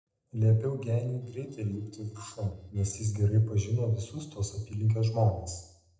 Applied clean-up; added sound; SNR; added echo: neural separator model SepFormer DNS4.